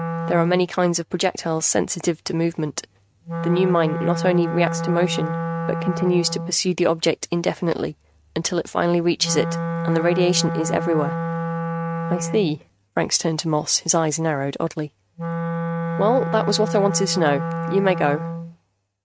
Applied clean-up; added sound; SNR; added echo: neural mask model RNNoise.